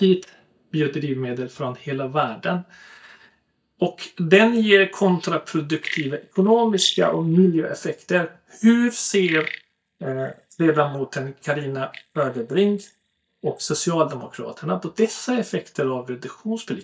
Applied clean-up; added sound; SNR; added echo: neural mask model DeepFilterNet 3.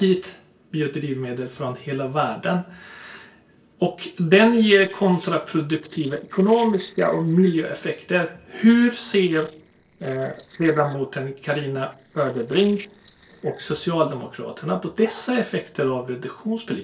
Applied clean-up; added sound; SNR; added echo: neural separator model SepFormer DNS4.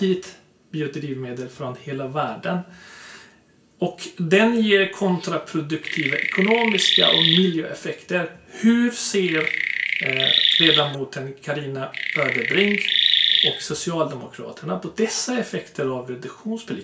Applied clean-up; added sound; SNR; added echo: none; Chirp, tweet; -3 dB; reverberation time 0.3 s.